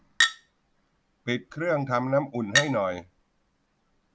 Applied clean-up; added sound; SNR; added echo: none; Chink, clink; 2 dB; none.